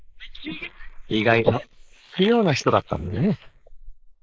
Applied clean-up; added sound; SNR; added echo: neural mask model Resemble Enhance denoiser.